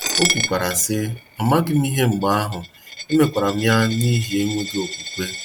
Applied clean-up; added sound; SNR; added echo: none; Coin (dropping); 8 dB; none.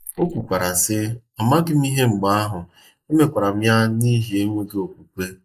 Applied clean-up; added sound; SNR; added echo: neural mask model Resemble Enhance denoiser.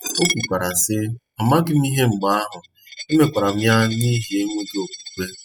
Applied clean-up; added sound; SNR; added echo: classical method spectral subtraction.